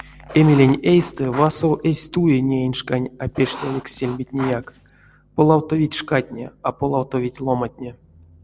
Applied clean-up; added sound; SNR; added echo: none; Writing; 15 dB; none.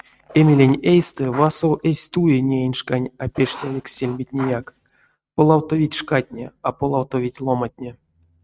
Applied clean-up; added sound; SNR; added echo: neural mask model RNNoise.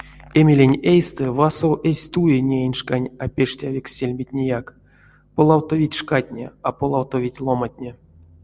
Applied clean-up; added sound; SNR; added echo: none; none; none; none.